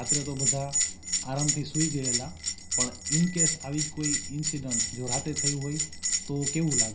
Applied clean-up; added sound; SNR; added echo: none; Bell; -3 dB; reverberation time 0.4 s.